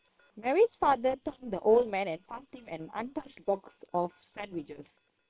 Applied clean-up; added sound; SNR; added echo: neural separator model SepFormer WHAM!.